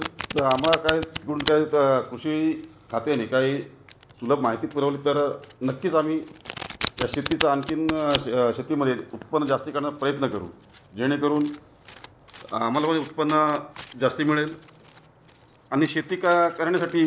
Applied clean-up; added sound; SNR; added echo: none; Domestic sounds, home sounds; 13 dB; none.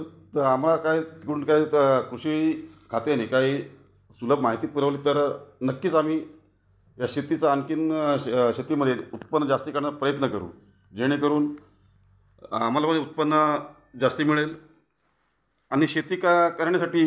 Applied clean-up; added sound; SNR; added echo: none; none; none; none.